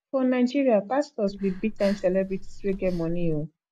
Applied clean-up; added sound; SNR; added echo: none; Breathing; 8 dB; none.